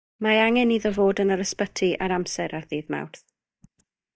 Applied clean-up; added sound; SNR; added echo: neural mask model DeepFilterNet 3.